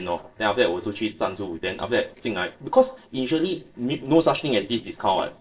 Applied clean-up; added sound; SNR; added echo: neural separator model SepFormer DNS4.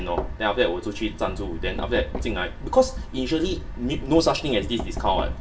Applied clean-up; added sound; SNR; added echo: none; Knock; 12 dB; reverberation time 0.3 s.